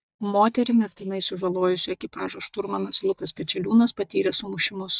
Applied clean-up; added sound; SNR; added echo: neural mask model DeepFilterNet 3.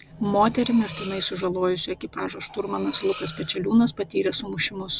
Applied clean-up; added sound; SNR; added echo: none; Cutlery, silverware; 18 dB; none.